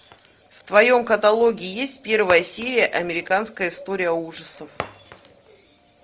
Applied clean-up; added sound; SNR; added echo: none; Shatter; 19 dB; none.